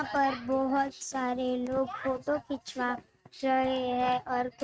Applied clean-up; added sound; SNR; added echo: neural mask model RNNoise.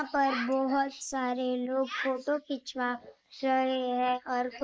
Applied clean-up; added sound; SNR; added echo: neural mask model Resemble Enhance denoiser.